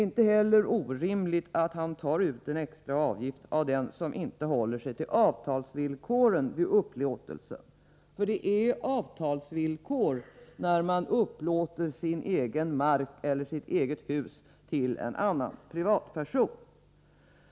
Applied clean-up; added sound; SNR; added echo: none; none; none; none.